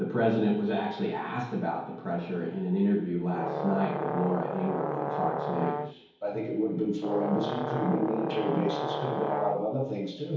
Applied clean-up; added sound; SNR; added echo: none; Brass instrument; 4 dB; reverberation time 2.2 s.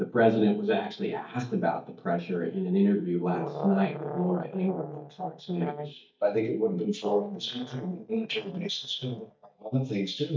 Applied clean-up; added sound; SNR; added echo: neural mask model DeepFilterNet 3.